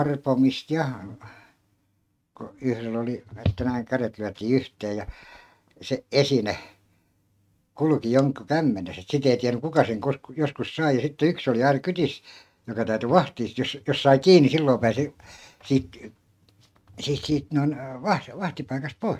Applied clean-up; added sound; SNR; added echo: neural mask model RNNoise.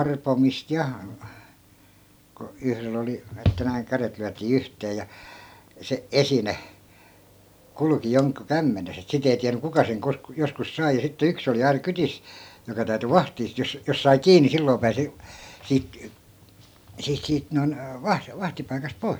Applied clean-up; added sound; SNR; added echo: none; none; none; none.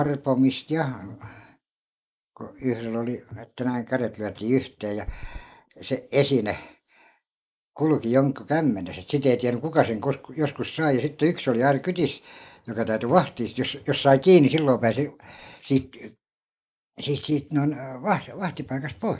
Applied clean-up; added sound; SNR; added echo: neural mask model Resemble Enhance denoiser.